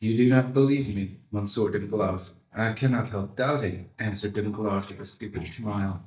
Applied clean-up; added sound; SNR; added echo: neural mask model DeepFilterNet 3.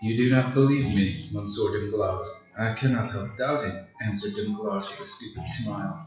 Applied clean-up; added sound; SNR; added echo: classical method WPE with log-MMSE.